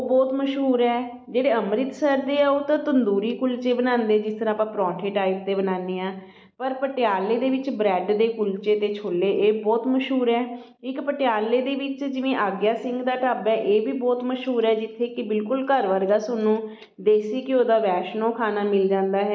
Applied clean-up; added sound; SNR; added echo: none; none; none; none.